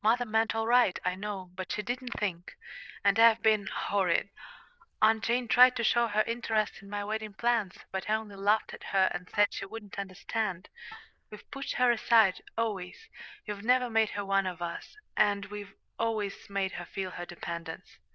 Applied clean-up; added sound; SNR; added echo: neural diffusion model UNIVERSE++.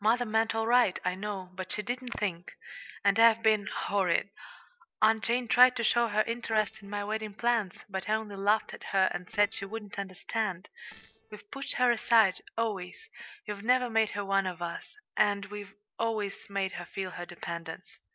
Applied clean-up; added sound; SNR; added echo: neural separator model SepFormer DNS4.